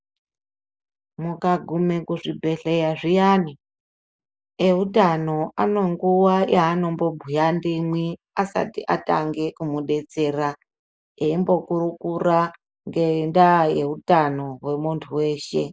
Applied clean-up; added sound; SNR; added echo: neural mask model Resemble Enhance denoiser.